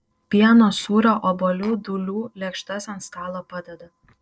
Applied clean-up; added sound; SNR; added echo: neural separator model SepFormer DNS4.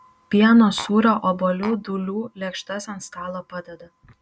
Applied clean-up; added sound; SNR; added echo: none; Tap; 14 dB; none.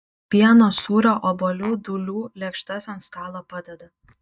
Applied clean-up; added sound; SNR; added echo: neural mask model DeepFilterNet 3.